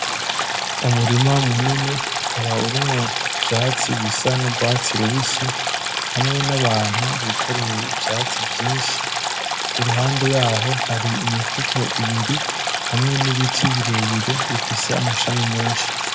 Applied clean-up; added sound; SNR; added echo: none; Stream; 1 dB; reverberation time 0.7 s.